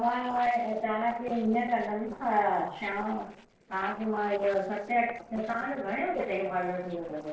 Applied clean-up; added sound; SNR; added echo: neural separator model SepFormer DNS4.